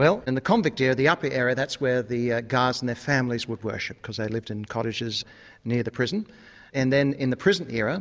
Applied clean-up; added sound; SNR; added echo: none; none; none; none.